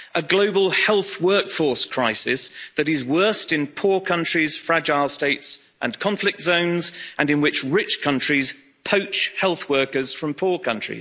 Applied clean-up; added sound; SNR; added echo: none; none; none; none.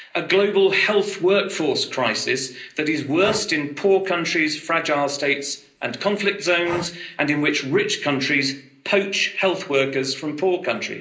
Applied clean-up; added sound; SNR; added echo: none; Breathing; 19 dB; reverberation time 0.5 s.